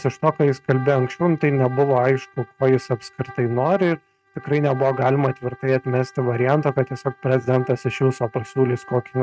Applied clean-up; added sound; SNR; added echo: neural mask model RNNoise.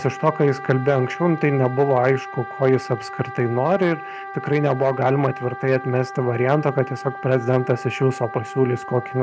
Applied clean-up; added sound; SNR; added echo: none; Wind instrument, woodwind instrument; 13 dB; none.